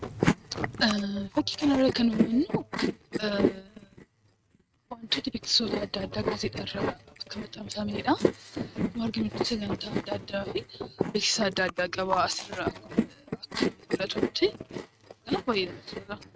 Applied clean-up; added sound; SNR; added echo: neural mask model RNNoise.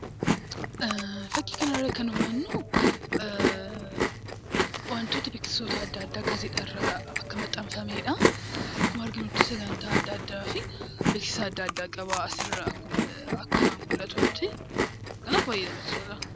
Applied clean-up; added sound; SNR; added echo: none; Chewing, mastication; -5 dB; none.